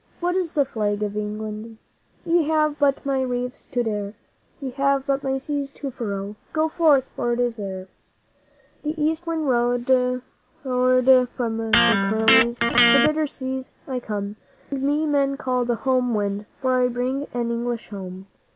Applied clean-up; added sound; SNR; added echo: none; Electric guitar; -1 dB; none.